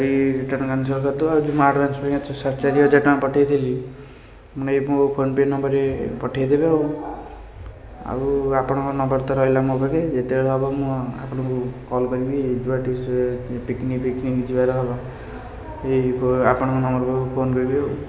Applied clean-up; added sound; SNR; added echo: none; none; none; none.